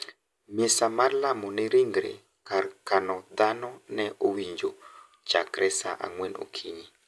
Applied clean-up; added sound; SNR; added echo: none; none; none; none.